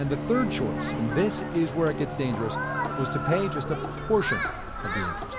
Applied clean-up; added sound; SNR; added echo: none; Human group actions + Bowed string instrument; 2 dB; none.